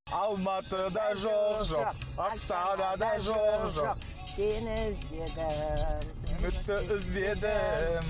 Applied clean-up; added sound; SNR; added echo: none; none; none; none.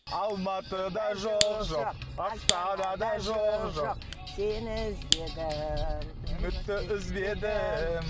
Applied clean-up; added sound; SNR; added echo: none; Fire; 8 dB; none.